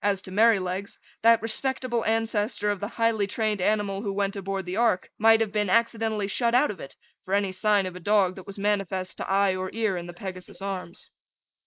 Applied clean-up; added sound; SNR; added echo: neural mask model Resemble Enhance denoiser.